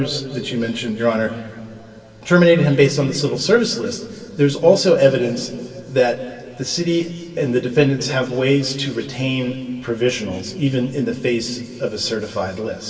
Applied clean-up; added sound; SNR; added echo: none; none; none; reverberation time 2.4 s.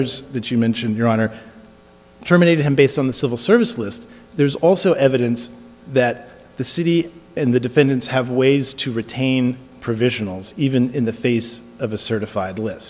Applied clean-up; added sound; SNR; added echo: none; none; none; none.